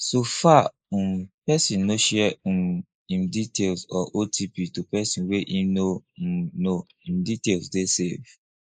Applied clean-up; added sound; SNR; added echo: neural mask model Resemble Enhance denoiser.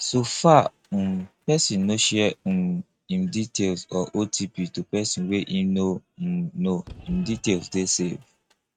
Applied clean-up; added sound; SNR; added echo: neural mask model RNNoise.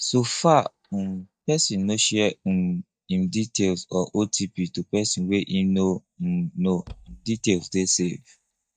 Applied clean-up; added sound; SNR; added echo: neural mask model DeepFilterNet 3.